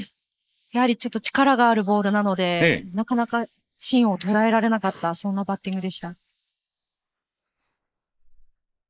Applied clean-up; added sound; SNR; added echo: neural mask model Resemble Enhance denoiser.